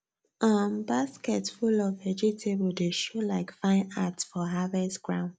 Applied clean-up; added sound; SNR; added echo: none; none; none; none.